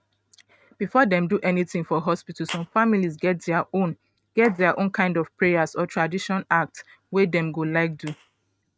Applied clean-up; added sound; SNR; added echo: neural mask model RNNoise.